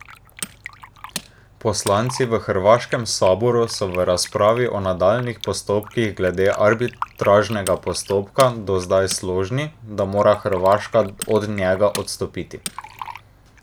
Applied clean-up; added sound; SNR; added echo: none; Fill (with liquid) + Tools; 17 dB; none.